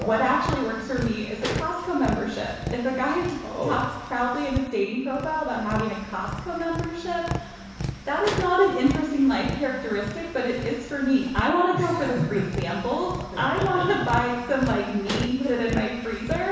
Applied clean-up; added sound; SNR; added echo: none; Tap; 9 dB; reverberation time 1.1 s.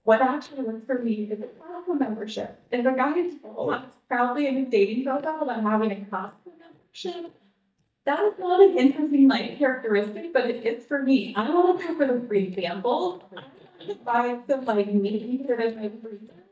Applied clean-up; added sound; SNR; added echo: neural mask model DeepFilterNet 3.